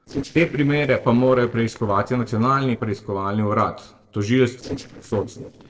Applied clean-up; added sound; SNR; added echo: neural separator model SepFormer DNS4.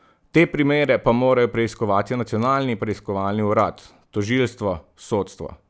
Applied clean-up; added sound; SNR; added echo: none; none; none; none.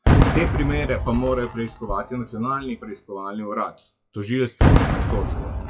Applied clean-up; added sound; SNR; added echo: classical method WPE with log-MMSE.